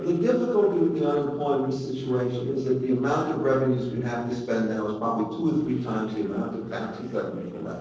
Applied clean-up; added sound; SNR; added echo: neural separator model SepFormer DNS4.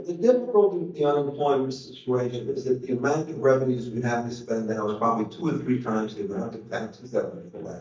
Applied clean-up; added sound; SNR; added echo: neural mask model DeepFilterNet 3.